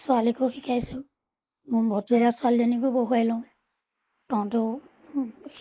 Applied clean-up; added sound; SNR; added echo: neural mask model Resemble Enhance denoiser.